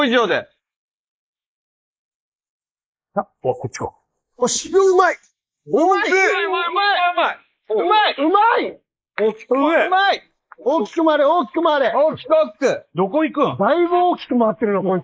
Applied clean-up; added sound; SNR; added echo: neural mask model Resemble Enhance denoiser.